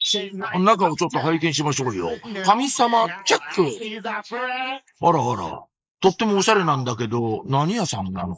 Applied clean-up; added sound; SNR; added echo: neural mask model Resemble Enhance denoiser.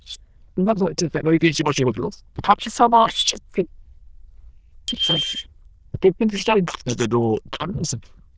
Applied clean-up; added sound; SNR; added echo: neural diffusion model UNIVERSE++.